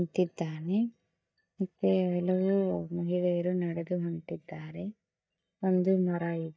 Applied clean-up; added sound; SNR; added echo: neural mask model DeepFilterNet 3.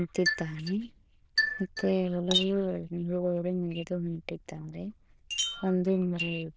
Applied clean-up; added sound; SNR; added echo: neural diffusion model UNIVERSE++.